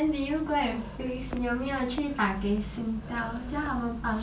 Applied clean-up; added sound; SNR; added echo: none; none; none; none.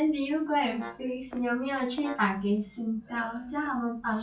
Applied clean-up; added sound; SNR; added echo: classical method log-MMSE.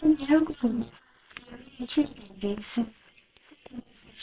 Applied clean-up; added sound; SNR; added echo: neural separator model SepFormer WHAM!.